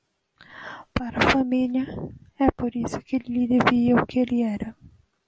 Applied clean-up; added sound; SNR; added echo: none; none; none; none.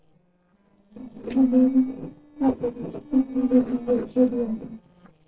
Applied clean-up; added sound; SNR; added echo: neural separator model SepFormer DNS4.